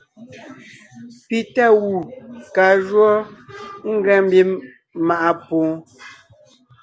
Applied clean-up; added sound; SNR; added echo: none; none; none; none.